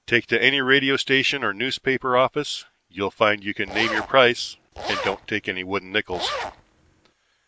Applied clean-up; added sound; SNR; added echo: none; Zipper (clothing); 10 dB; none.